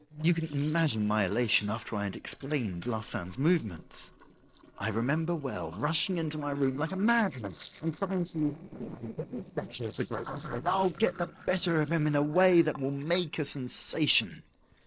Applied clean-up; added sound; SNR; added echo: neural separator model SepFormer DNS4.